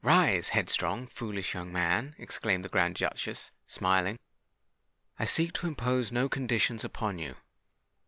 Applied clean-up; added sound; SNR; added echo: none; none; none; none.